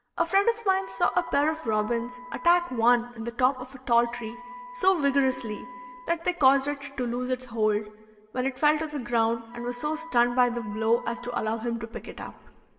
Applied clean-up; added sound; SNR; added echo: none; Wind instrument, woodwind instrument; 17 dB; reverberation time 1.3 s.